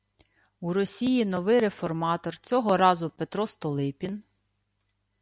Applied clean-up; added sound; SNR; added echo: none; none; none; none.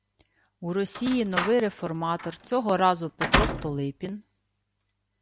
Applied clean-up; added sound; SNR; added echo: none; Slam; 3 dB; none.